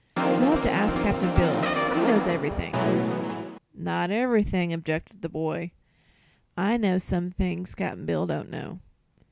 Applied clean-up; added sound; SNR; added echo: none; Brass instrument; -1 dB; none.